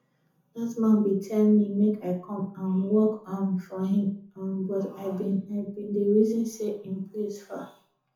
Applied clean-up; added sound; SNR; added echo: none; none; none; reverberation time 0.6 s.